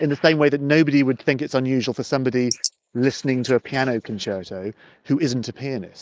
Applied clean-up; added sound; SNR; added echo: neural mask model Resemble Enhance denoiser.